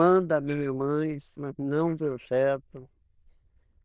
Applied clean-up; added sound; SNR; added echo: neural diffusion model UNIVERSE++.